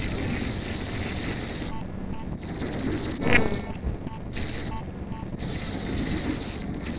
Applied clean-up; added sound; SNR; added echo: neural separator model SepFormer DNS4.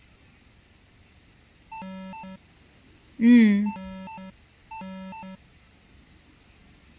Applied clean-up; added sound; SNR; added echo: none; Alarm; 11 dB; none.